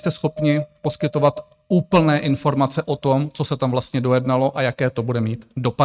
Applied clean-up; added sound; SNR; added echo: neural mask model RNNoise.